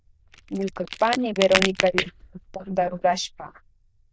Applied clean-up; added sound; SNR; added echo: neural diffusion model UNIVERSE++.